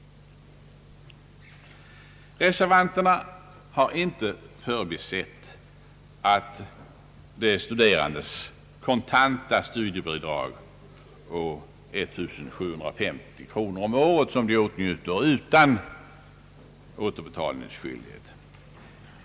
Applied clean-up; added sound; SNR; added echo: none; none; none; none.